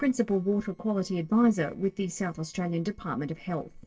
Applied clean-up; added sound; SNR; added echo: neural separator model SepFormer DNS4.